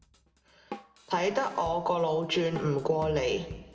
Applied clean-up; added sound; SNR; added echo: none; Drum kit; 16 dB; reverberation time 1.8 s.